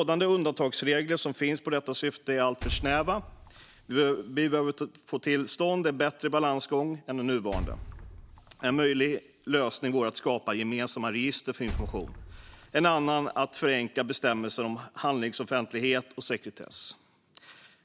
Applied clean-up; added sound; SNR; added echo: none; Liquid; 13 dB; none.